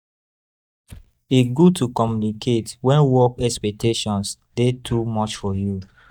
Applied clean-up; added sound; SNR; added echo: neural mask model DeepFilterNet 3.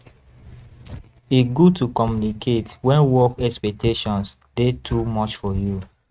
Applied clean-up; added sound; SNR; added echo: neural mask model RNNoise.